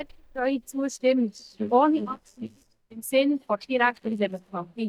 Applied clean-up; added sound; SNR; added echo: neural mask model DeepFilterNet 3.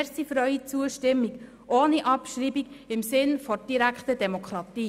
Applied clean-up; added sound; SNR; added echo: none; none; none; none.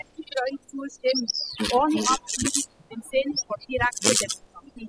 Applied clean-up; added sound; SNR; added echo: classical method spectral subtraction.